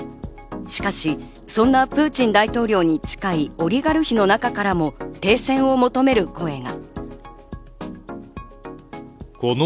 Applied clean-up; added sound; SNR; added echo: none; none; none; none.